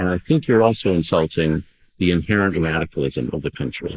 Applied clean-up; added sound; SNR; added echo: neural mask model Resemble Enhance denoiser.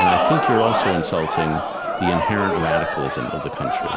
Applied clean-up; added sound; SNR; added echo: none; Crowd; -2 dB; none.